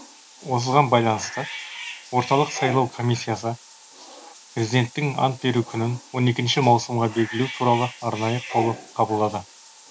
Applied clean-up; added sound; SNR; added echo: none; Bathtub (filling or washing) / Cat; 14 dB; none.